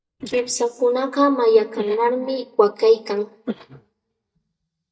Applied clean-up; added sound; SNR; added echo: neural mask model DeepFilterNet 3.